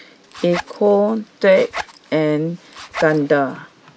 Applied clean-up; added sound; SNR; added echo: none; Zipper (clothing); 15 dB; none.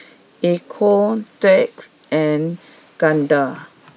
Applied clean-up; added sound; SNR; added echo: none; none; none; none.